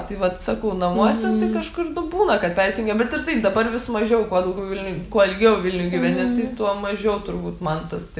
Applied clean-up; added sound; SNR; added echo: none; none; none; none.